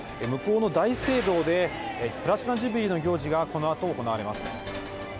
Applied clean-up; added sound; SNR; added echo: none; Sink (filling or washing); 19 dB; none.